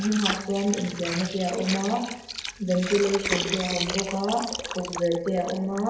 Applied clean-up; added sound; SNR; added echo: none; Water; 6 dB; reverberation time 0.8 s.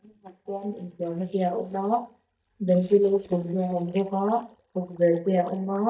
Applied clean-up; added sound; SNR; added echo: neural mask model DeepFilterNet 3.